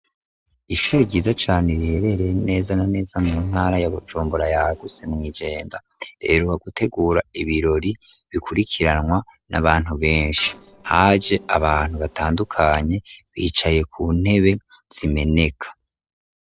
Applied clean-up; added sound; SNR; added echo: neural separator model SepFormer DNS4.